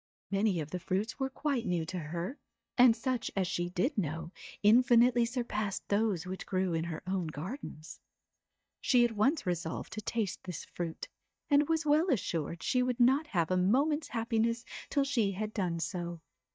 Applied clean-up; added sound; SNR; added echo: neural mask model DeepFilterNet 3.